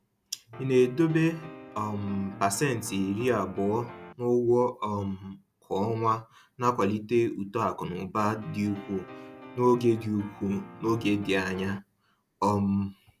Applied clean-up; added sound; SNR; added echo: none; Piano; 16 dB; none.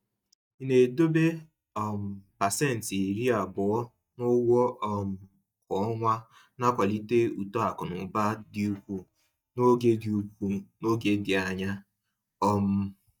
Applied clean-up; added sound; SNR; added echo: neural mask model DeepFilterNet 3.